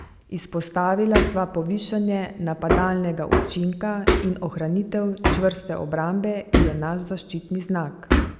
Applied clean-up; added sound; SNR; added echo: none; Hammer; 1 dB; none.